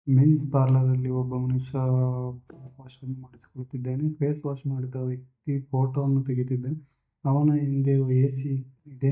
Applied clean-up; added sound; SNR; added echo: neural mask model DeepFilterNet 3.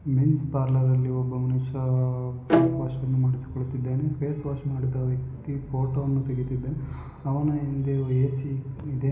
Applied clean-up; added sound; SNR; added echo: none; Bowed string instrument; 1 dB; reverberation time 1.7 s.